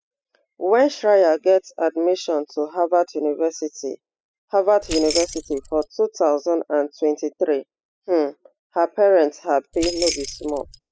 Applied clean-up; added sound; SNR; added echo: classical method spectral subtraction.